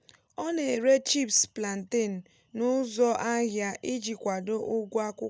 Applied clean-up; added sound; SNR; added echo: none; none; none; none.